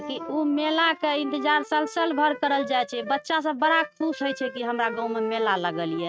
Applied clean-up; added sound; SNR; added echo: neural mask model RNNoise.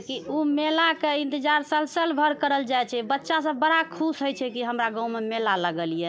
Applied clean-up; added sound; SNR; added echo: none; none; none; none.